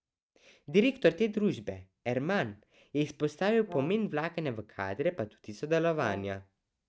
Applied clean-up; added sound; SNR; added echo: neural mask model RNNoise.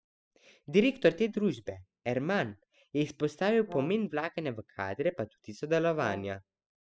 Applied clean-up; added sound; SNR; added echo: classical method spectral subtraction.